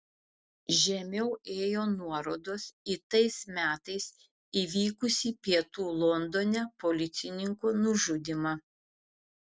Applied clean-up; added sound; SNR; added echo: none; none; none; none.